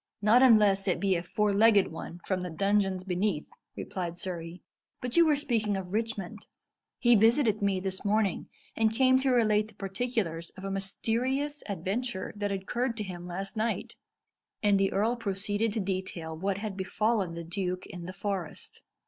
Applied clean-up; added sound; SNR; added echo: none; none; none; none.